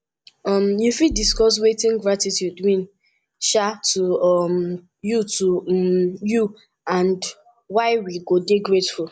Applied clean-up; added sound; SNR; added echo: none; Bass drum; 9 dB; none.